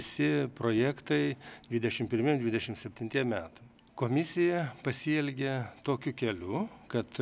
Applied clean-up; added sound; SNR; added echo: none; none; none; none.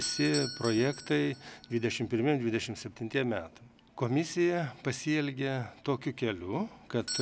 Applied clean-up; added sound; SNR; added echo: none; Doorbell; 13 dB; none.